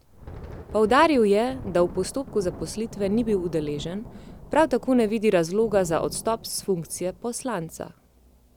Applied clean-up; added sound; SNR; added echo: none; Thunder; 16 dB; none.